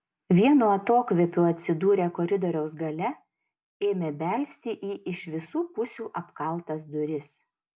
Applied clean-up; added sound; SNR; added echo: none; none; none; none.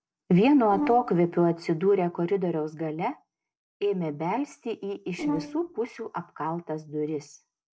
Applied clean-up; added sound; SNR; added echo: neural separator model SepFormer DNS4.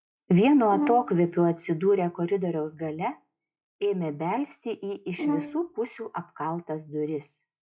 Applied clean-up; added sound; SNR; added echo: classical method log-MMSE.